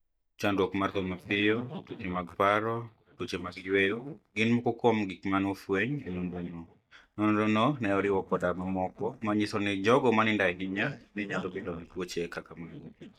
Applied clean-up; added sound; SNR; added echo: neural mask model DeepFilterNet 3.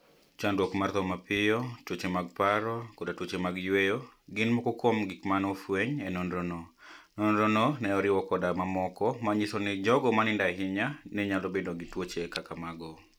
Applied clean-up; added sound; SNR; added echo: none; none; none; none.